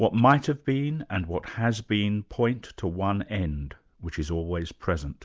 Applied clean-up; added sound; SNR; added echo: none; none; none; none.